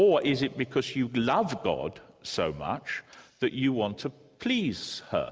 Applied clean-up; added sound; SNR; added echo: none; none; none; none.